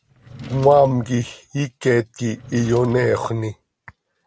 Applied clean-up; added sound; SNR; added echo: none; Drawer open or close; 17 dB; none.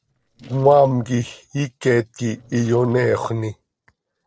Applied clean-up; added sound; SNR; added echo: neural separator model SepFormer DNS4.